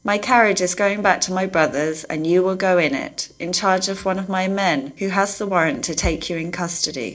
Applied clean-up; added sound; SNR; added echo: neural separator model SepFormer DNS4.